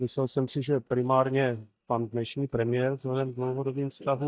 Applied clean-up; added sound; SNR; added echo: neural mask model DeepFilterNet 3.